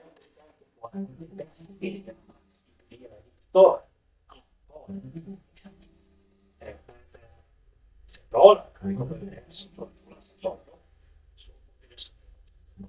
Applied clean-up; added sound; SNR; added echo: neural mask model DeepFilterNet 3.